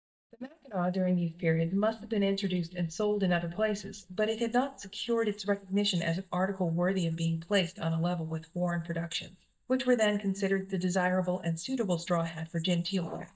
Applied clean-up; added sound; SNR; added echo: neural mask model DeepFilterNet 3.